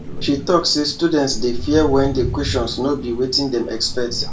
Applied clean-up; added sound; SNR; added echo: none; Crow; 7 dB; reverberation time 0.2 s.